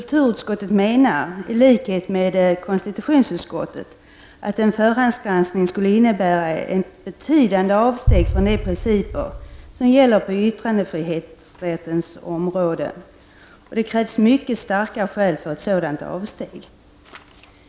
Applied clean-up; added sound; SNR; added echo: none; Boom; 4 dB; none.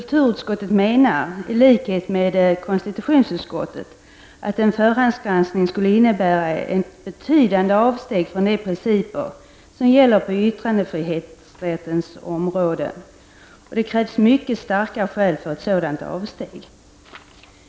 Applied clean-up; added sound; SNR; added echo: none; none; none; none.